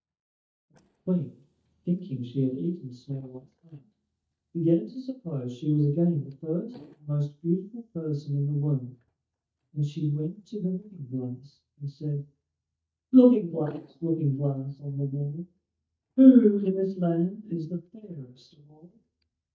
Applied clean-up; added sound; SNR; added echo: neural mask model DeepFilterNet 3.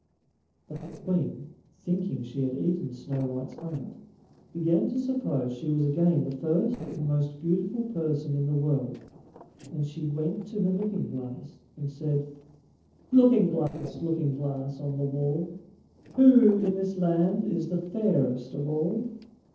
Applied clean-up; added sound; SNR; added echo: neural separator model SepFormer DNS4.